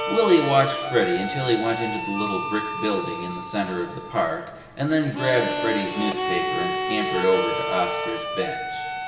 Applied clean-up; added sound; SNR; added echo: none; Harmonica; 4 dB; reverberation time 1.7 s.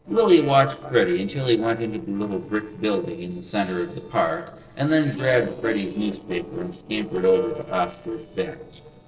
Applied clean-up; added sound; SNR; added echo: neural separator model SepFormer DNS4.